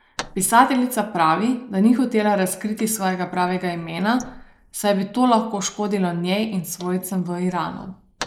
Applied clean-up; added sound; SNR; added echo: neural mask model Resemble Enhance denoiser.